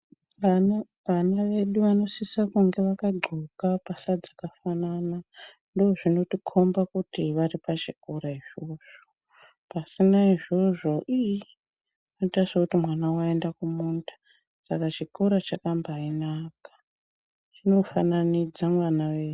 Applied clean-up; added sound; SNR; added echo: none; none; none; none.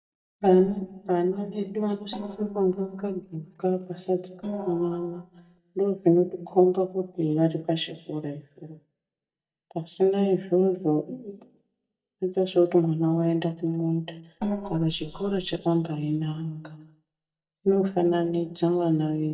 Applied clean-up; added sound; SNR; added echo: neural mask model DeepFilterNet 3.